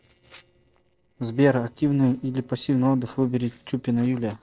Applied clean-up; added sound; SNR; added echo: neural separator model SepFormer DNS4.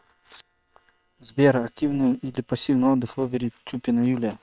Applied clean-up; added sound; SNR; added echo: neural separator model SepFormer WHAM!.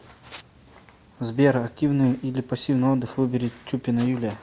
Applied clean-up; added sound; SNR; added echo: none; none; none; none.